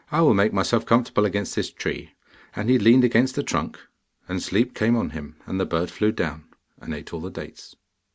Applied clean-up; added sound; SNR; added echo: none; none; none; none.